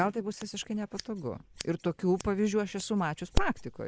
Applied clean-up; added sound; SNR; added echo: neural mask model Resemble Enhance denoiser.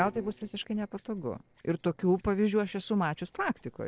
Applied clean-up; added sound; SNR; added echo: neural separator model SepFormer DNS4.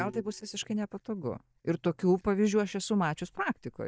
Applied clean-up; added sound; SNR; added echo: neural mask model DeepFilterNet 3.